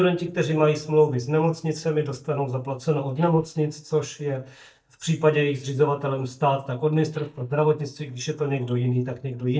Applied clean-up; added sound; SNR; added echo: neural mask model DeepFilterNet 3.